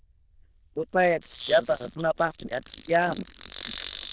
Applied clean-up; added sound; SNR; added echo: neural diffusion model UNIVERSE++.